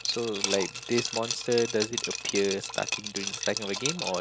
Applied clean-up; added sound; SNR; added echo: none; Liquid; 3 dB; none.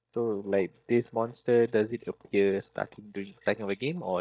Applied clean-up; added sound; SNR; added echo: neural mask model DeepFilterNet 3.